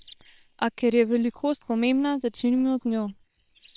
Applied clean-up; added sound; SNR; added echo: neural separator model SepFormer WHAM!.